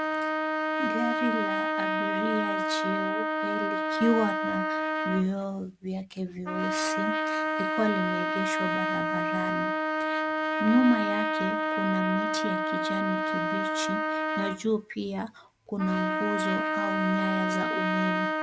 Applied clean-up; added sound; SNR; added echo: none; Trumpet; -2 dB; none.